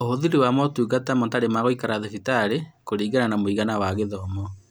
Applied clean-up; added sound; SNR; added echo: none; none; none; none.